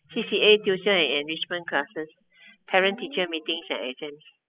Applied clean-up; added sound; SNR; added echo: classical method spectral subtraction.